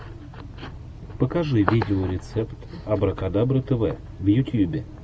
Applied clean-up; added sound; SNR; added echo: none; none; none; none.